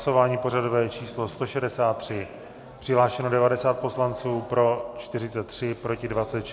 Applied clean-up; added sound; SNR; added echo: none; none; none; none.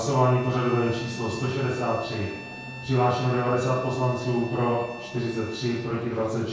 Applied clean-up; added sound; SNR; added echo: none; Bowed string instrument; 17 dB; reverberation time 0.6 s.